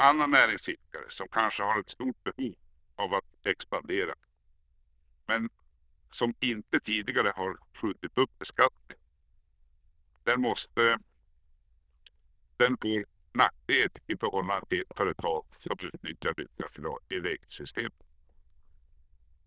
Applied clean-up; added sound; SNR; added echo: neural diffusion model UNIVERSE++.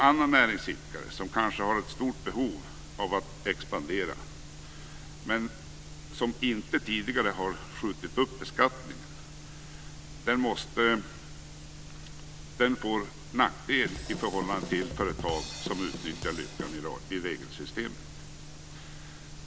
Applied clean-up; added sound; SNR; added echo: none; Drum kit; 8 dB; none.